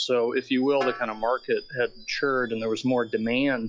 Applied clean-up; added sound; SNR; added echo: classical method log-MMSE.